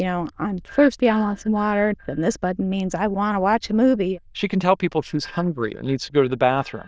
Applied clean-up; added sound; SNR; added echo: neural diffusion model UNIVERSE++.